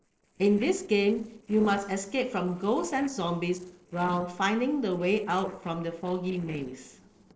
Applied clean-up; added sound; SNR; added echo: neural separator model SepFormer DNS4.